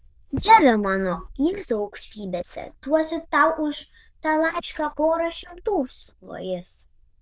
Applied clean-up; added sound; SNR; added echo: neural diffusion model UNIVERSE++.